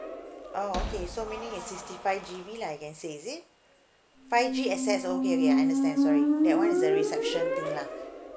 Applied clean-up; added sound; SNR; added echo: none; Squeak; -5 dB; none.